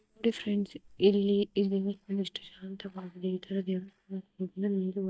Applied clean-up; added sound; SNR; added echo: neural mask model DeepFilterNet 3.